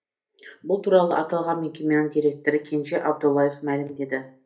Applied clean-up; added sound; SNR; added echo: none; none; none; reverberation time 0.3 s.